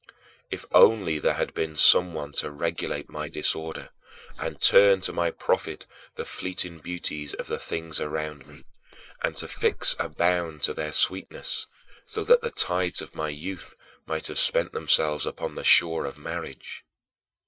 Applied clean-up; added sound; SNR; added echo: neural mask model Resemble Enhance denoiser.